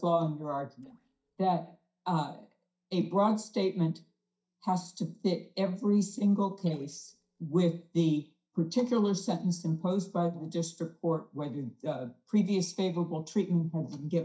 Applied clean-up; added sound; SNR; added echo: neural mask model DeepFilterNet 3.